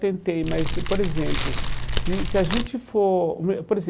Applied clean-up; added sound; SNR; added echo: none; Fire; -2 dB; none.